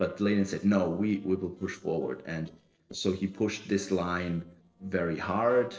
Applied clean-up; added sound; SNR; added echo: neural separator model SepFormer DNS4.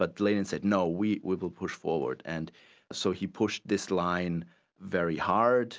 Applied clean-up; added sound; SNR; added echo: none; none; none; none.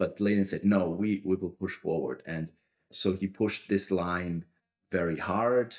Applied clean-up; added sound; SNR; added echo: neural mask model DeepFilterNet 3.